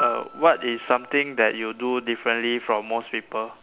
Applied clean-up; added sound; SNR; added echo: none; Piano; 12 dB; none.